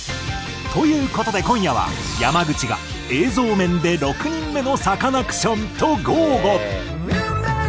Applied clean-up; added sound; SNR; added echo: none; none; none; none.